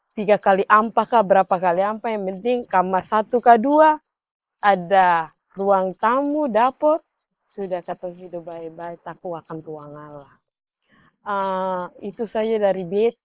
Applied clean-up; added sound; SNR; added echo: neural mask model Resemble Enhance denoiser.